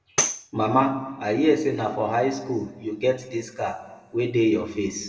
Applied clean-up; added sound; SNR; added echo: none; Tambourine; 6 dB; reverberation time 1.3 s.